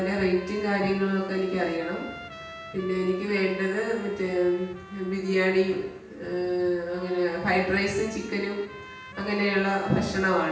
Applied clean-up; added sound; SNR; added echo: none; Trumpet; 17 dB; reverberation time 0.9 s.